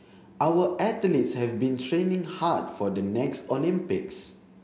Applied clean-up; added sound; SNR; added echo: none; none; none; none.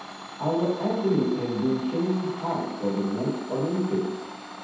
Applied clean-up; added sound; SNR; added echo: none; Domestic sounds, home sounds; 13 dB; reverberation time 0.8 s.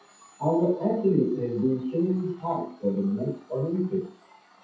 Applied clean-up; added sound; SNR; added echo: classical method WPE with log-MMSE.